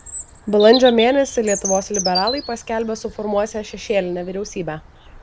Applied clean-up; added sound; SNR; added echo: none; Bird vocalization, bird call, bird song; 11 dB; none.